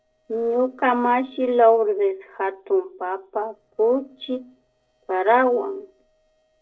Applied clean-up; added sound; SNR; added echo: neural separator model SepFormer DNS4.